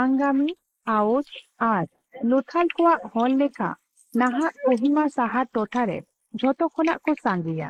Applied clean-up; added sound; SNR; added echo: neural mask model Resemble Enhance denoiser.